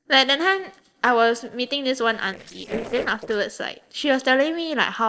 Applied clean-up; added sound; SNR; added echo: neural separator model SepFormer DNS4.